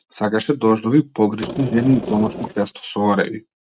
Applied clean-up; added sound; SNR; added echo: neural mask model RNNoise.